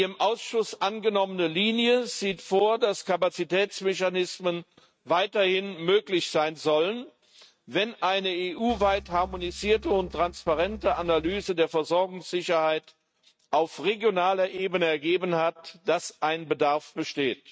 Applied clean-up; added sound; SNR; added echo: neural mask model RNNoise.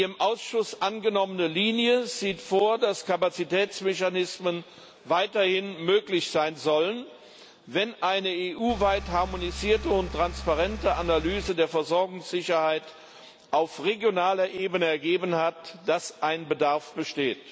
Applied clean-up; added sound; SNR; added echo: none; Engine; 10 dB; none.